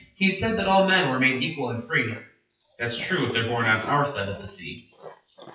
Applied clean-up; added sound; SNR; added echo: classical method WPE with log-MMSE.